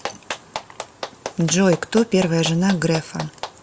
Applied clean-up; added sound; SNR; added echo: none; Clapping; 12 dB; none.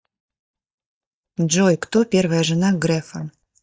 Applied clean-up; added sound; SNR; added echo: neural mask model DeepFilterNet 3.